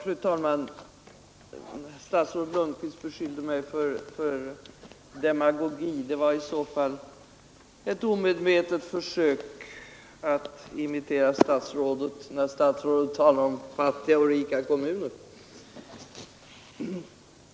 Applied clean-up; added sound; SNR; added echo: none; none; none; none.